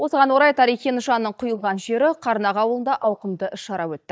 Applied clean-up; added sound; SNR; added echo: neural mask model DeepFilterNet 3.